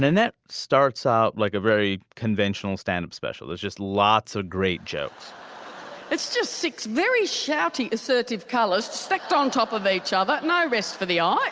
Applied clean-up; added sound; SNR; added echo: none; none; none; none.